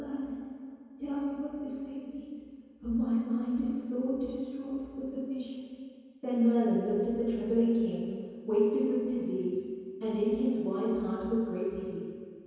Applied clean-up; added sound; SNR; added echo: none; none; none; reverberation time 2.2 s.